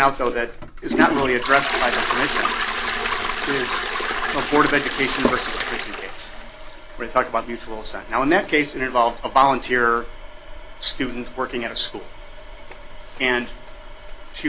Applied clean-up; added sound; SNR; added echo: none; Toilet flush; 4 dB; none.